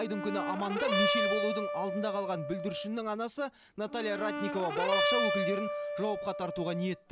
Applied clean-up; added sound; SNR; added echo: none; Brass instrument; -1 dB; none.